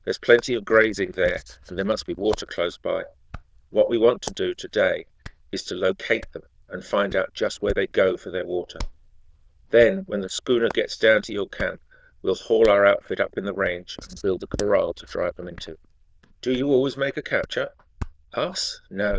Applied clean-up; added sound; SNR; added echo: neural diffusion model UNIVERSE++.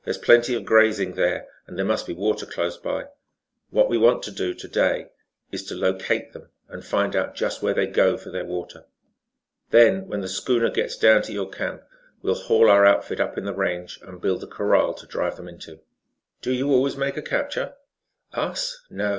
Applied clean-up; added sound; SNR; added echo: none; none; none; none.